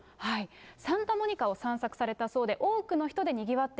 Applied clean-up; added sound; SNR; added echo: none; none; none; none.